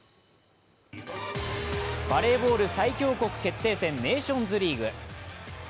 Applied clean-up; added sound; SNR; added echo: none; none; none; none.